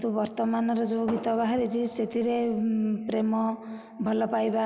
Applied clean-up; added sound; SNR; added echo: none; Fireworks; 19 dB; none.